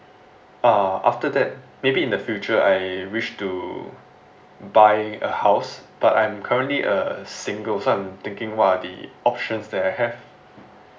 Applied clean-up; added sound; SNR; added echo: none; none; none; none.